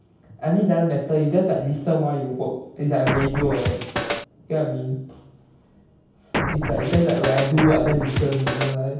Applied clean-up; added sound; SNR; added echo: none; Scratching (performance technique); 2 dB; reverberation time 0.9 s.